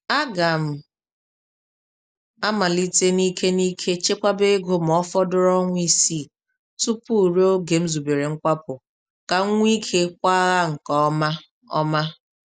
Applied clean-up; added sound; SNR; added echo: none; none; none; none.